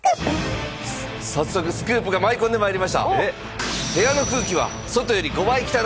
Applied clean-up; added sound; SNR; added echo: none; none; none; none.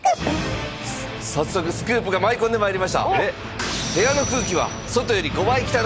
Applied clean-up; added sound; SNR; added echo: none; Motor vehicle (road); 14 dB; none.